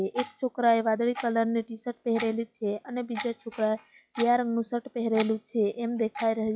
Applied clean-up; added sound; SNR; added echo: classical method log-MMSE.